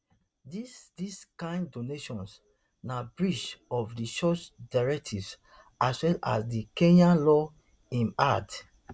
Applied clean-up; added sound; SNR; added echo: none; none; none; none.